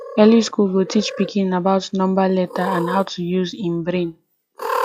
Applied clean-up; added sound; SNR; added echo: classical method log-MMSE.